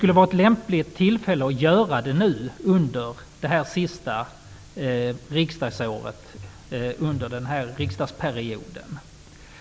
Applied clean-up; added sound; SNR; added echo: none; none; none; none.